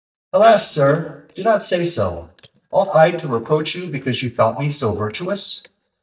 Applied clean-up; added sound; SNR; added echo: neural mask model DeepFilterNet 3.